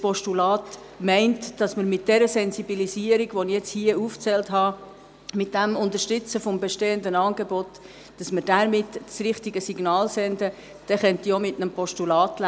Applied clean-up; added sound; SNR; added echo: none; none; none; none.